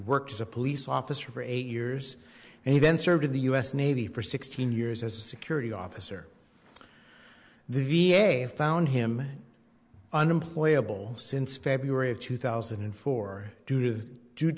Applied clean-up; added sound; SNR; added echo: none; none; none; none.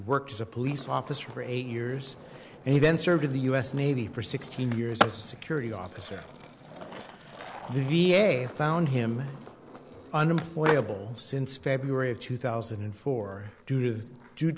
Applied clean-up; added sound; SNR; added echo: none; Skateboard; 11 dB; none.